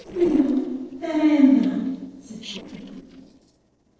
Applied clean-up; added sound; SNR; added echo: neural separator model SepFormer DNS4.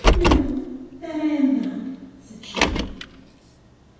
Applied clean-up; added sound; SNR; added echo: none; Car; -2 dB; reverberation time 1.2 s.